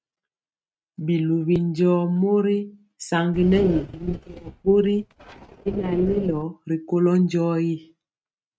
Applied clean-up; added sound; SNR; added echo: neural mask model RNNoise.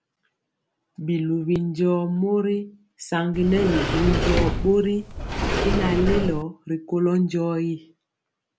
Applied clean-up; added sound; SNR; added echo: none; Sliding door; 0 dB; none.